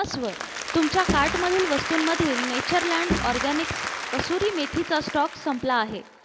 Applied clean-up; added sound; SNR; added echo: none; Applause + Bowed string instrument; 4 dB; none.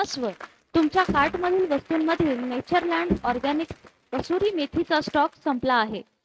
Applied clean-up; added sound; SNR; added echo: neural mask model RNNoise.